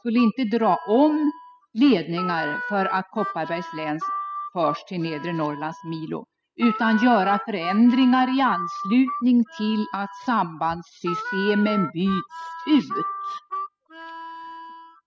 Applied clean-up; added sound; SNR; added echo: classical method spectral subtraction.